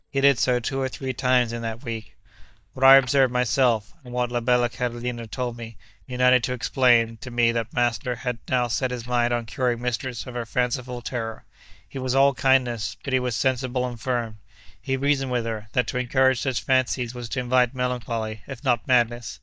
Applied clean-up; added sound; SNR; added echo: neural mask model DeepFilterNet 3.